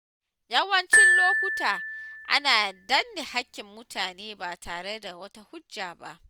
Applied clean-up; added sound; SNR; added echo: none; Glockenspiel; -4 dB; none.